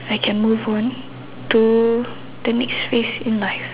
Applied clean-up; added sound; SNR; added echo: none; none; none; none.